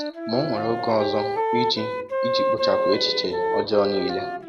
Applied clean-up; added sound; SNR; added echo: none; Wind instrument, woodwind instrument; 0 dB; none.